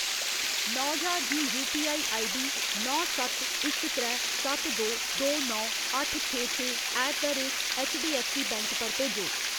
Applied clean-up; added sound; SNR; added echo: none; Water; -4 dB; none.